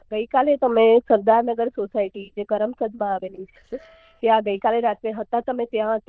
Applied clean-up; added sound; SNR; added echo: neural diffusion model UNIVERSE++.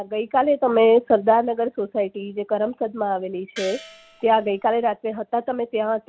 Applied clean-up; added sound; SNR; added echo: none; Gong; 19 dB; none.